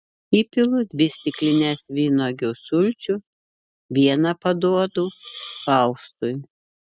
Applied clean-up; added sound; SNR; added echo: classical method spectral subtraction.